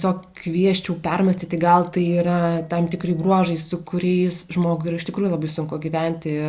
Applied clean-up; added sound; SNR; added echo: neural separator model SepFormer DNS4.